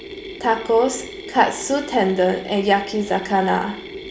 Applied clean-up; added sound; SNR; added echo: none; Mechanisms; 14 dB; none.